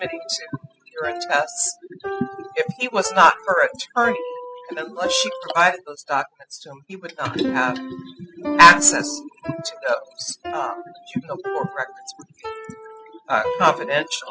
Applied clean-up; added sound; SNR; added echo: classical method spectral subtraction.